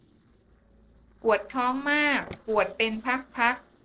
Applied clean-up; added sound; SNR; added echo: neural separator model SepFormer DNS4.